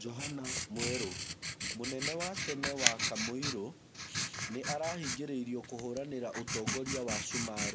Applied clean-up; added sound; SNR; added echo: none; Writing; -4 dB; none.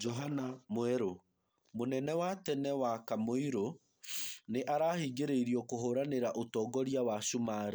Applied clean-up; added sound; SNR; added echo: none; none; none; none.